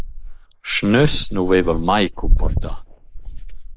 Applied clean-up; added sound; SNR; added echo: neural mask model Resemble Enhance denoiser.